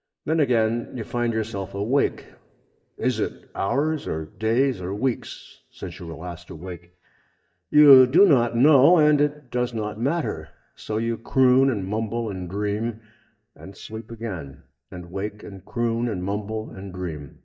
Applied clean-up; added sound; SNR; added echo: neural mask model DeepFilterNet 3.